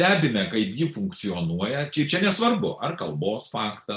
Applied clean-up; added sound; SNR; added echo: none; none; none; none.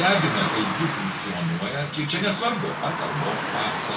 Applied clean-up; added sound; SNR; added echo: none; Car passing by / Traffic noise, roadway noise; 3 dB; reverberation time 1.4 s.